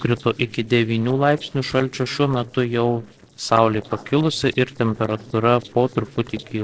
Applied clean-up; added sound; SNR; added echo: neural separator model SepFormer DNS4.